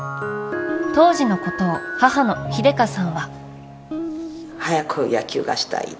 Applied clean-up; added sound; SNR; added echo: none; Guitar; 11 dB; none.